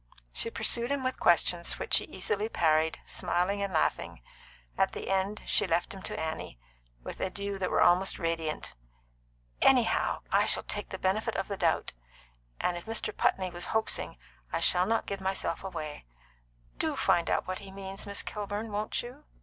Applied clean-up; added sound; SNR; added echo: none; none; none; none.